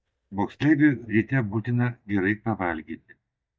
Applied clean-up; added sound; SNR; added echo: neural mask model DeepFilterNet 3.